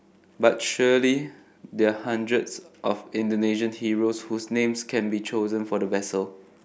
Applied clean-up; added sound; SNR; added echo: none; none; none; none.